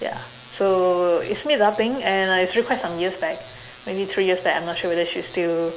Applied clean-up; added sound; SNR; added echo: none; none; none; none.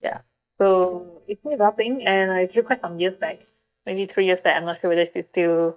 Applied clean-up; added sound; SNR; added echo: neural mask model DeepFilterNet 3.